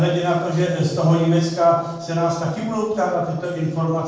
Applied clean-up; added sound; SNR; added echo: neural separator model SepFormer DNS4.